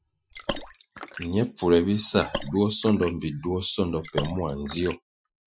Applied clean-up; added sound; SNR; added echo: classical method Wiener filter.